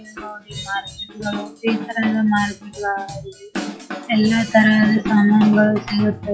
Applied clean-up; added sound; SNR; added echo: classical method log-MMSE.